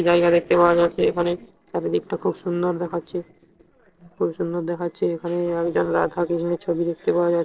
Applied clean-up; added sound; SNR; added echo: neural separator model SepFormer DNS4.